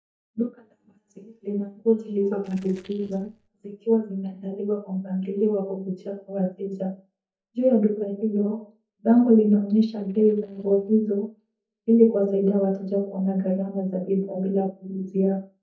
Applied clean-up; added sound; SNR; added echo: neural mask model DeepFilterNet 3.